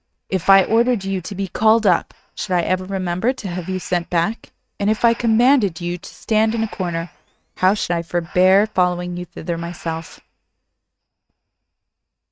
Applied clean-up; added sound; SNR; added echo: neural mask model RNNoise.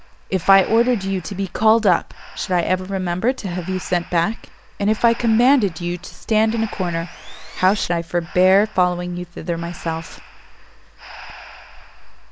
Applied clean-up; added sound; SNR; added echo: none; Breathing + Sawing; 20 dB; none.